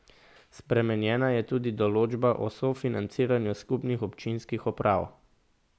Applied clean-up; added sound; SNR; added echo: none; none; none; none.